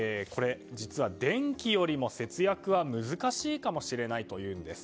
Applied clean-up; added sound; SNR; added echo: none; none; none; none.